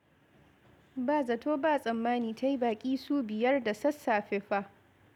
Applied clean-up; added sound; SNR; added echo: none; none; none; none.